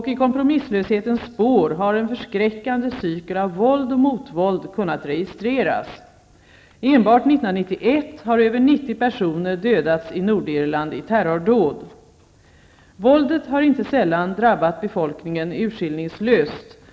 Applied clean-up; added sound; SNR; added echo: none; none; none; none.